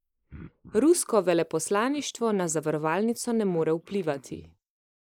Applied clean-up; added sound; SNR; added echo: neural mask model Resemble Enhance denoiser.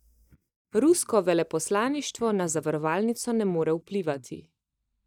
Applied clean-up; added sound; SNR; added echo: neural mask model DeepFilterNet 3.